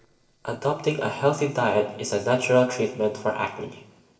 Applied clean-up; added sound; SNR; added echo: neural separator model SepFormer DNS4.